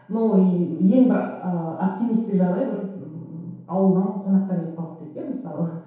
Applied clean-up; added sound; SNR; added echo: none; none; none; reverberation time 0.8 s.